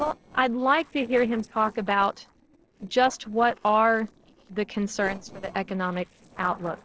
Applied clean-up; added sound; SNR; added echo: neural separator model SepFormer DNS4.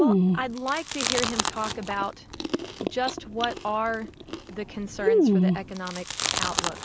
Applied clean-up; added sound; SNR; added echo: none; Chewing, mastication; -5 dB; none.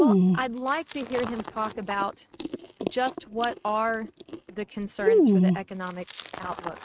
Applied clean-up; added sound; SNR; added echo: neural mask model RNNoise.